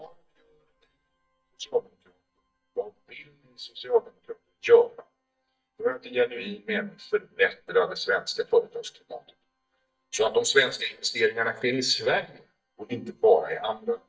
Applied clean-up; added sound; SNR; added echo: neural mask model DeepFilterNet 3.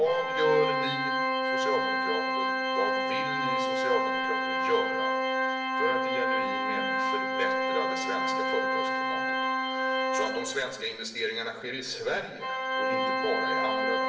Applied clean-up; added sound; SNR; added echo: none; Organ; -5 dB; reverberation time 0.8 s.